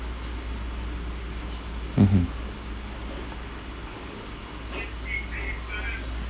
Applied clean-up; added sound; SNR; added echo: none; none; none; none.